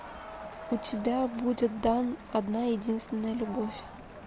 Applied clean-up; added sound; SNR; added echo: none; Crowd; 13 dB; none.